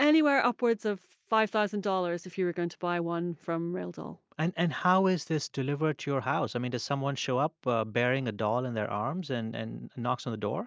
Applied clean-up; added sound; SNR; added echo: none; none; none; none.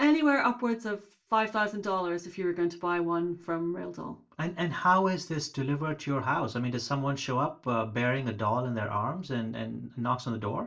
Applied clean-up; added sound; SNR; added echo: none; none; none; reverberation time 0.2 s.